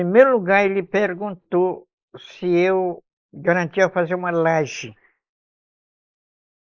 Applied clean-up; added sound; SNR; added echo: neural mask model Resemble Enhance denoiser.